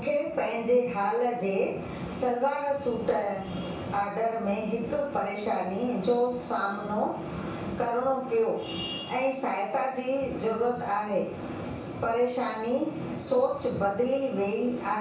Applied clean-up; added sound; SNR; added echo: none; none; none; reverberation time 0.7 s.